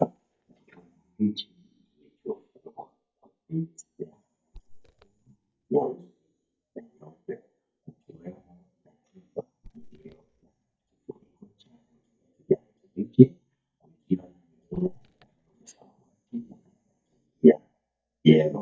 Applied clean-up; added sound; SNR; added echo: neural mask model DeepFilterNet 3.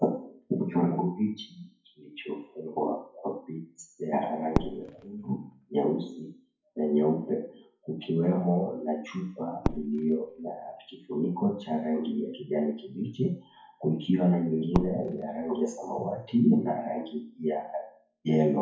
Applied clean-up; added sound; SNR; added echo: classical method WPE with log-MMSE.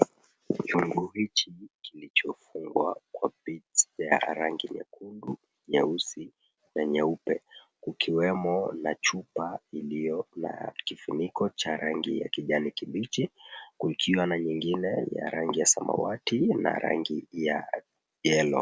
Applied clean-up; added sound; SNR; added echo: none; none; none; none.